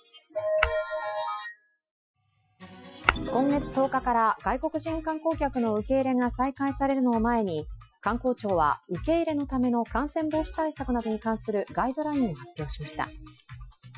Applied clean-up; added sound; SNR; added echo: classical method Wiener filter.